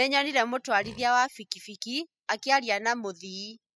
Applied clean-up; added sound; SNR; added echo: classical method spectral subtraction.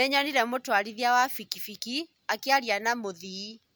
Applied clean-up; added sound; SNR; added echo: none; none; none; none.